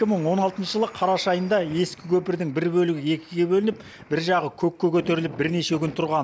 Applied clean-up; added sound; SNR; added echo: none; none; none; none.